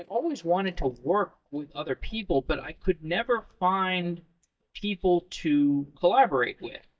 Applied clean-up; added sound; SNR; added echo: neural mask model DeepFilterNet 3.